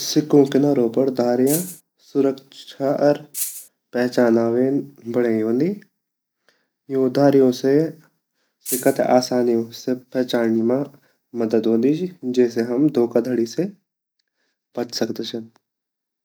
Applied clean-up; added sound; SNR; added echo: none; Rattle (instrument); 7 dB; none.